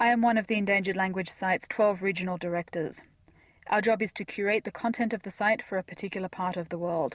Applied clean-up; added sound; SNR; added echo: none; none; none; none.